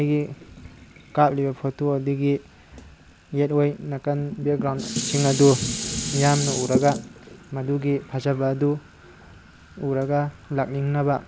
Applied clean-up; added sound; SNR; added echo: none; Dishes, pots, and pans; 10 dB; none.